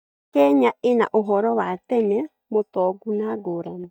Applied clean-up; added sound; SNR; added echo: neural mask model DeepFilterNet 3.